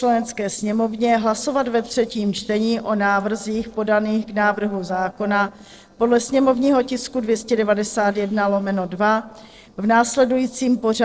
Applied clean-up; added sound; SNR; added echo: neural separator model SepFormer DNS4.